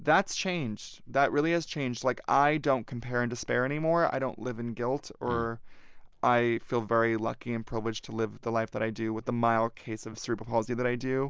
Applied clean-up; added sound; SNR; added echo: none; none; none; none.